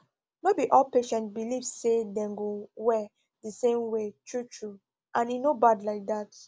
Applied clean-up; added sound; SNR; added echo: none; none; none; none.